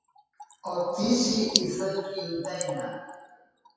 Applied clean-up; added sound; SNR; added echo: classical method WPE with log-MMSE.